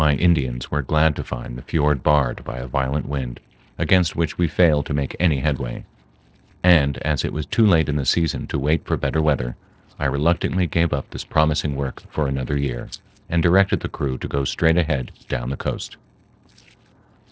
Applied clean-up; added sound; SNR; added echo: neural separator model SepFormer DNS4.